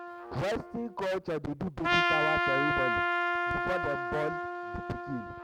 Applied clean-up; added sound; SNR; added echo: none; Trumpet; -3 dB; none.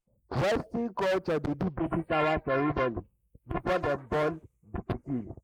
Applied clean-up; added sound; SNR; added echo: neural mask model Resemble Enhance denoiser.